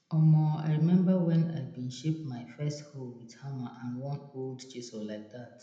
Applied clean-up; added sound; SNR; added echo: none; none; none; reverberation time 0.7 s.